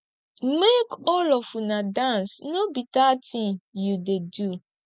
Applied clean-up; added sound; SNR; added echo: none; none; none; none.